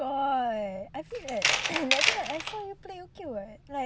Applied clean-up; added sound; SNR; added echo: none; Tools; -3 dB; none.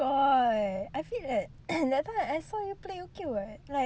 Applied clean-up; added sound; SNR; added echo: none; none; none; none.